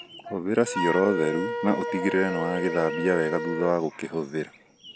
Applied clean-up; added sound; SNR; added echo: none; Wind instrument, woodwind instrument; 6 dB; none.